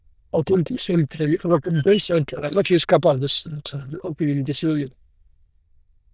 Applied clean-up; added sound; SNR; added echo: neural diffusion model UNIVERSE++.